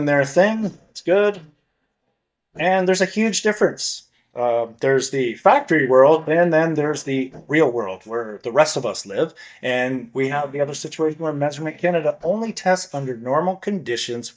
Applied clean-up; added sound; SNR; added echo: neural mask model DeepFilterNet 3.